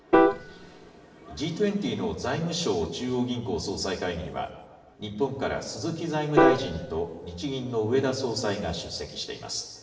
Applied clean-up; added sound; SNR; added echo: none; Piano; -2 dB; reverberation time 1.1 s.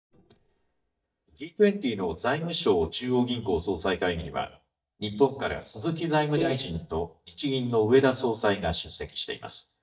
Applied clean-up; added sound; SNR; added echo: neural mask model DeepFilterNet 3.